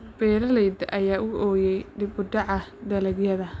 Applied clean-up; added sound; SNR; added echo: none; none; none; none.